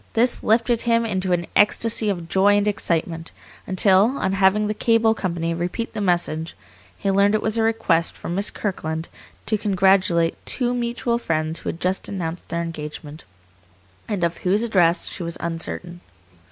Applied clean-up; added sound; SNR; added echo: none; none; none; none.